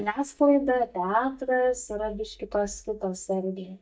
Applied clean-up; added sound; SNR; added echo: neural mask model DeepFilterNet 3.